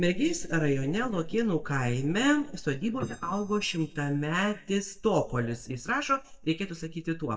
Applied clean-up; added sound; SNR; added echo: neural mask model DeepFilterNet 3.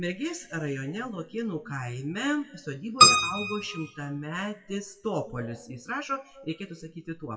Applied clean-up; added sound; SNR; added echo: classical method WPE with log-MMSE.